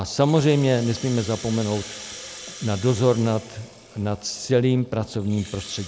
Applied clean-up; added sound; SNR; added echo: none; Rattle (instrument); 17 dB; none.